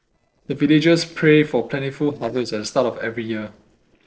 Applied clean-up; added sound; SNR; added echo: neural separator model SepFormer DNS4.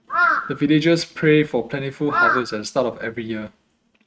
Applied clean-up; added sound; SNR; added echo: neural mask model RNNoise.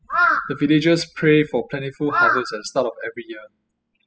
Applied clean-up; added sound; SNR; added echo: classical method spectral subtraction.